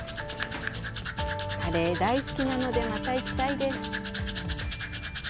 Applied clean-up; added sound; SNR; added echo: none; Domestic sounds, home sounds; 4 dB; none.